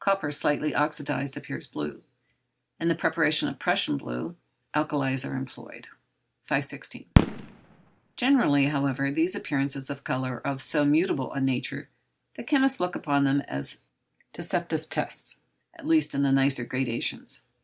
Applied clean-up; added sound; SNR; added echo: none; Fireworks; 3 dB; none.